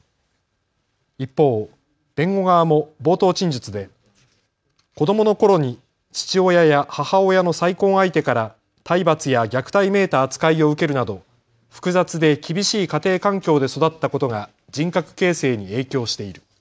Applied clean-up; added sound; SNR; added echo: none; none; none; none.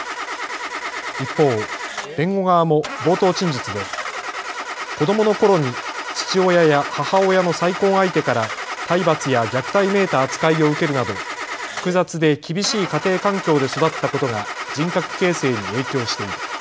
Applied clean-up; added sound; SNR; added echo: none; Engine starting / Car; 8 dB; none.